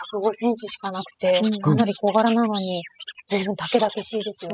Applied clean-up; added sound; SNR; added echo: classical method spectral subtraction.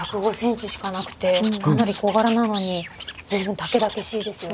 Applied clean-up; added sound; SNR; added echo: none; Animal; 12 dB; none.